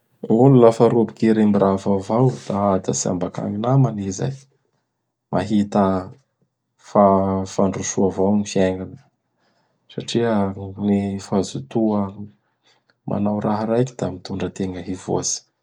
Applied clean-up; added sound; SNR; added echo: none; none; none; none.